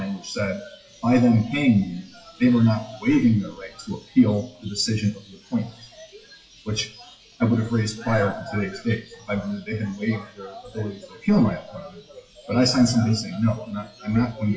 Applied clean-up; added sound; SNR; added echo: classical method WPE with log-MMSE.